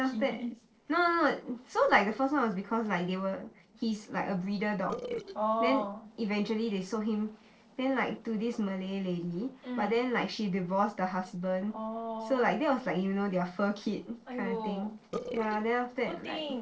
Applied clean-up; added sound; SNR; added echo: neural separator model SepFormer DNS4.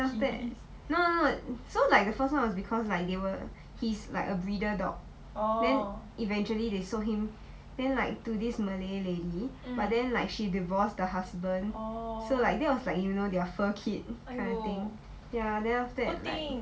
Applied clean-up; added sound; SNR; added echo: none; none; none; none.